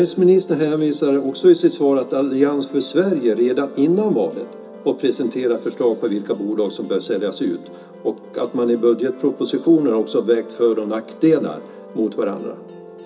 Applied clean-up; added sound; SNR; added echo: none; Musical instrument; 19 dB; reverberation time 0.2 s.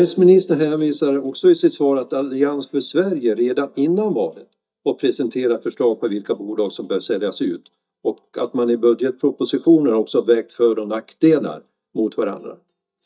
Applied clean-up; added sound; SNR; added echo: neural mask model DeepFilterNet 3.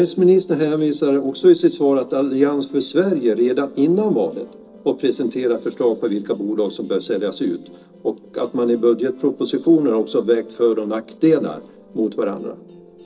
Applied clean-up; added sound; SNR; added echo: neural separator model SepFormer DNS4.